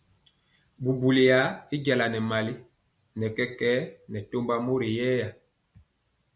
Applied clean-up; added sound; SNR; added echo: none; none; none; none.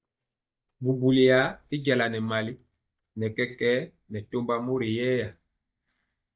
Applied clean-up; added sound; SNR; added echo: neural mask model DeepFilterNet 3.